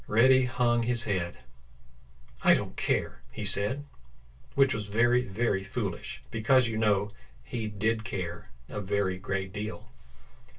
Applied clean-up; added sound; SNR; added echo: none; none; none; reverberation time 0.1 s.